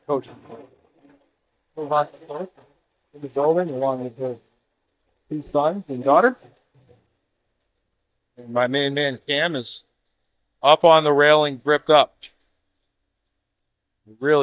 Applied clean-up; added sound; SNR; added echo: neural mask model DeepFilterNet 3.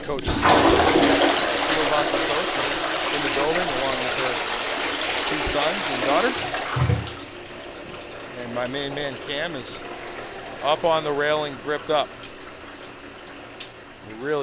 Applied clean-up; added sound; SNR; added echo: none; Toilet flush; -5 dB; none.